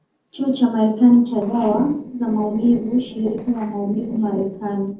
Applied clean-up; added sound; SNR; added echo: neural separator model SepFormer DNS4.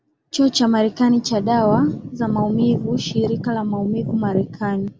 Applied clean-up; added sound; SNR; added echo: none; none; none; none.